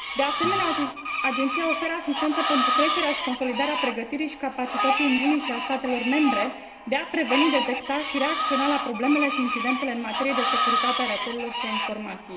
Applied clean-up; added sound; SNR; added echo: none; Screech; 1 dB; reverberation time 1.8 s.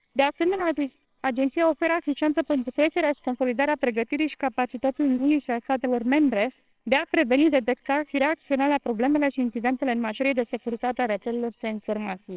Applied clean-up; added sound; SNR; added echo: neural separator model SepFormer WHAMR!.